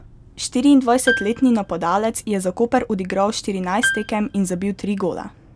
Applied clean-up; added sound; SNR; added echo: none; Piano; 9 dB; none.